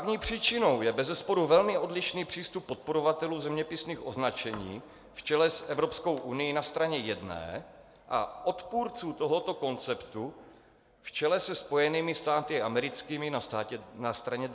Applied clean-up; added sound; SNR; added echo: none; none; none; none.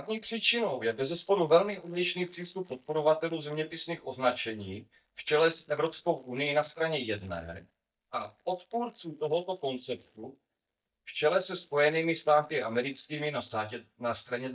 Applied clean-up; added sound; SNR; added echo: neural mask model DeepFilterNet 3.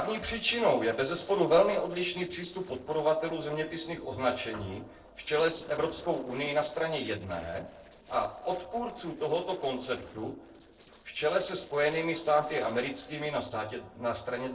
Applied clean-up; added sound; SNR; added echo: neural separator model SepFormer DNS4.